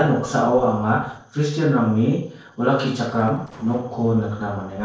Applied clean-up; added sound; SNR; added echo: neural separator model SepFormer DNS4.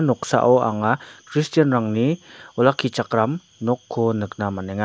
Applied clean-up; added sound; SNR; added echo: none; none; none; none.